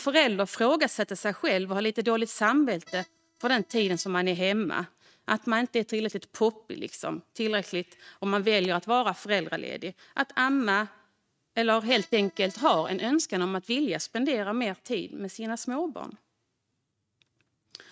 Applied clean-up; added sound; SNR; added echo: neural mask model RNNoise.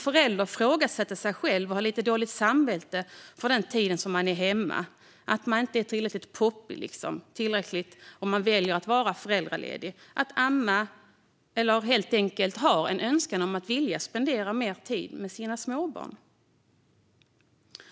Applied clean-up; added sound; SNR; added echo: none; none; none; none.